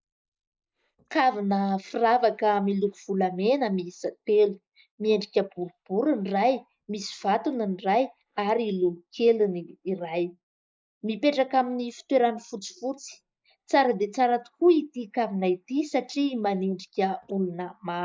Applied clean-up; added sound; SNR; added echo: neural mask model Resemble Enhance denoiser.